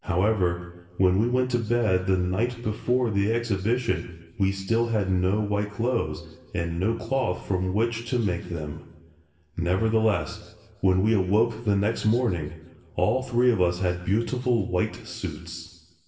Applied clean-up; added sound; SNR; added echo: none; none; none; reverberation time 1.0 s.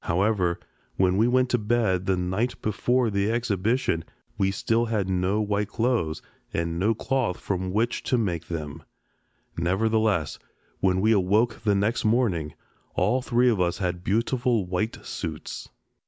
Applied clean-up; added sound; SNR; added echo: none; none; none; none.